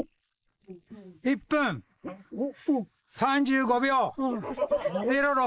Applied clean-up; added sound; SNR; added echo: neural mask model Resemble Enhance denoiser.